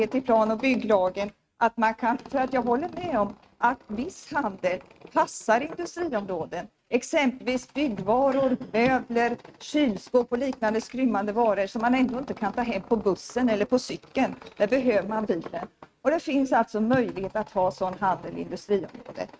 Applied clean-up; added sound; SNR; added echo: neural mask model RNNoise.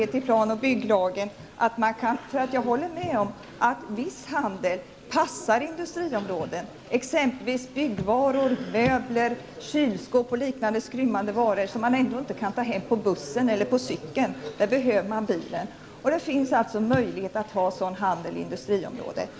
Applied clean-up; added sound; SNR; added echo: none; none; none; none.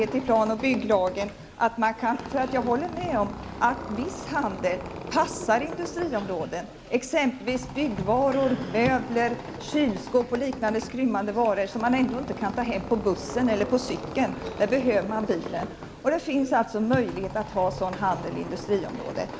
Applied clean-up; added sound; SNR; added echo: none; Squeak; 12 dB; none.